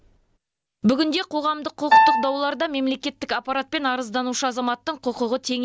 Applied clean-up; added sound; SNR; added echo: none; Piano; -4 dB; none.